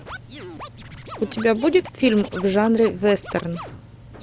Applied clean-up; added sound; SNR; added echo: none; Scratching (performance technique); 16 dB; none.